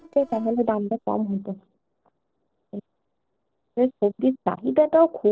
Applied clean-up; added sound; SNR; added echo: neural separator model SepFormer DNS4.